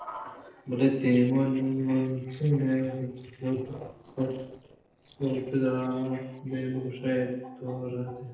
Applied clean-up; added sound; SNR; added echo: neural separator model SepFormer DNS4.